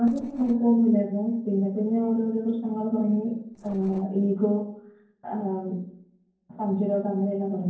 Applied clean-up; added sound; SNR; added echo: neural separator model SepFormer DNS4.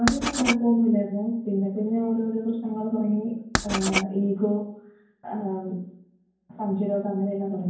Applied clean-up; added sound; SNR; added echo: none; Writing; 4 dB; reverberation time 0.9 s.